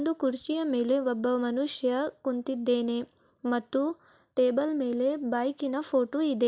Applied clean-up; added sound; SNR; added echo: none; none; none; none.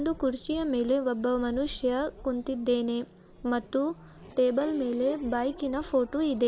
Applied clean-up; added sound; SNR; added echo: none; Race car, auto racing / Accelerating, revving, vroom; 18 dB; none.